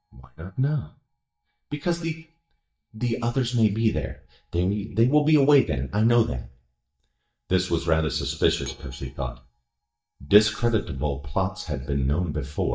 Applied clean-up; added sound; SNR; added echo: neural mask model DeepFilterNet 3.